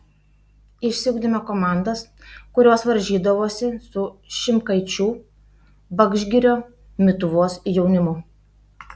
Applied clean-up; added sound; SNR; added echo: none; none; none; none.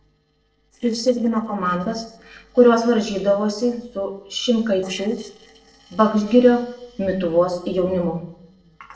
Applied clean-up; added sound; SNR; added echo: neural separator model SepFormer DNS4.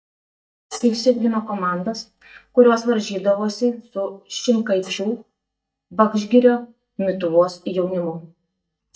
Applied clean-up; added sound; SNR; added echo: neural mask model DeepFilterNet 3.